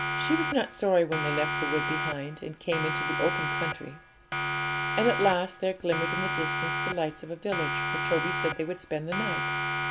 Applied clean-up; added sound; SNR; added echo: none; Siren; 1 dB; none.